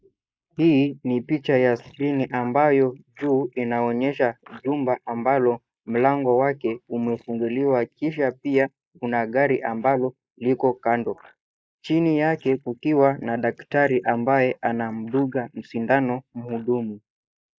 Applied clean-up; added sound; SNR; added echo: neural mask model Resemble Enhance denoiser.